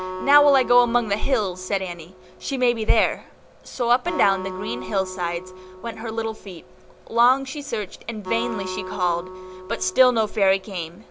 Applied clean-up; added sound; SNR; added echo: none; Acoustic guitar; 13 dB; none.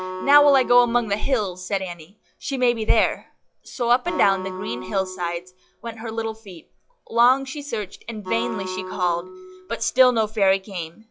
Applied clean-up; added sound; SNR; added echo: classical method log-MMSE.